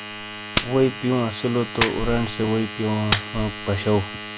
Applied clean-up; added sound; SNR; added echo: none; Clapping + Domestic sounds, home sounds; 5 dB; none.